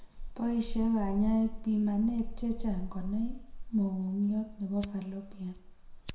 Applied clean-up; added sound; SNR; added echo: none; Fire; 7 dB; reverberation time 0.6 s.